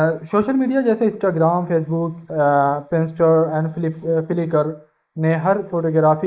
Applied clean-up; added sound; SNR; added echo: neural mask model Resemble Enhance denoiser.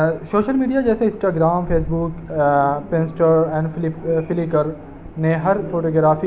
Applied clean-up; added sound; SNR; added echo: none; none; none; none.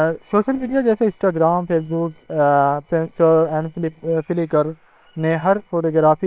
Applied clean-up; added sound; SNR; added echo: neural separator model SepFormer WHAM!.